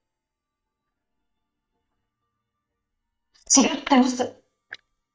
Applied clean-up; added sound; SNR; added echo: neural mask model DeepFilterNet 3.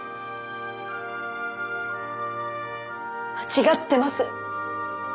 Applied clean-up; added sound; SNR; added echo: none; none; none; none.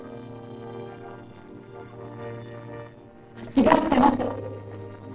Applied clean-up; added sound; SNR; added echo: neural separator model SepFormer DNS4.